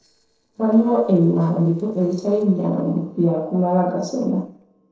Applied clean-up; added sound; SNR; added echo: neural separator model SepFormer DNS4.